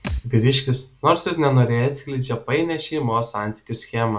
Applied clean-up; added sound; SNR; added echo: none; Thump, thud; 12 dB; reverberation time 0.2 s.